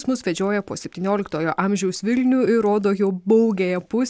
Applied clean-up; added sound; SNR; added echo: none; none; none; none.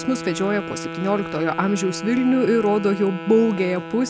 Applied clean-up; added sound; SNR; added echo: none; Wind instrument, woodwind instrument; 11 dB; none.